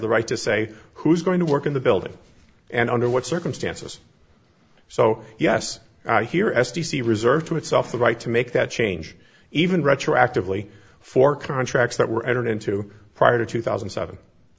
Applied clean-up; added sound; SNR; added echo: none; none; none; none.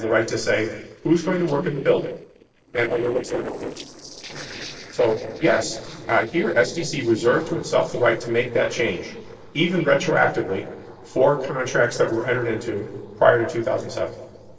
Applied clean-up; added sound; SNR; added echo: neural separator model SepFormer DNS4.